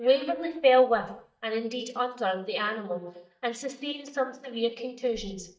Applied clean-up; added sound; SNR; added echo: neural mask model DeepFilterNet 3.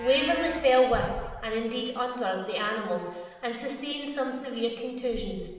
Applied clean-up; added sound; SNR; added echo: none; Livestock, farm animals, working animals; 19 dB; reverberation time 1.2 s.